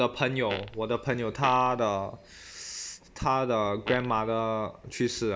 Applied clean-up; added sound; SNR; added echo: none; Fart; 13 dB; none.